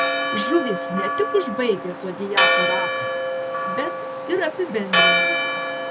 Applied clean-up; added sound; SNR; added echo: none; Church bell; -4 dB; none.